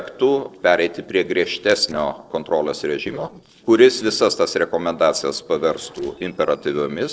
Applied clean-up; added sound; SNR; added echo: neural separator model SepFormer DNS4.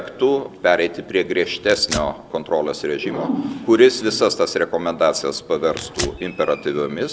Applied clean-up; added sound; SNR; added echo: none; Tearing; 17 dB; none.